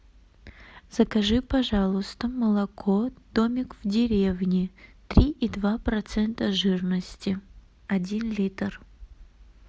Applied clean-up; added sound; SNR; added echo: none; none; none; none.